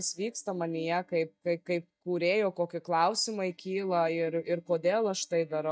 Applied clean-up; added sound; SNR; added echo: neural mask model DeepFilterNet 3.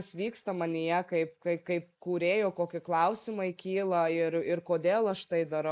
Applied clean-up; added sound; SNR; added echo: neural mask model Resemble Enhance denoiser.